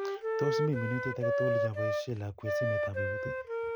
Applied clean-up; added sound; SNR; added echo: none; Wind instrument, woodwind instrument; -4 dB; none.